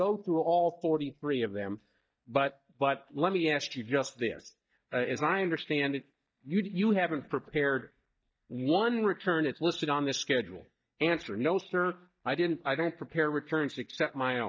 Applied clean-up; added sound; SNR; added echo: neural mask model DeepFilterNet 3.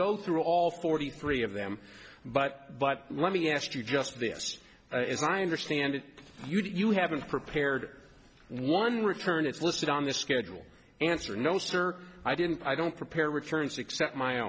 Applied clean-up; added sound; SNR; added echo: none; none; none; none.